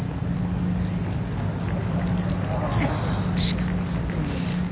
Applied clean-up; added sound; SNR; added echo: none; none; none; none.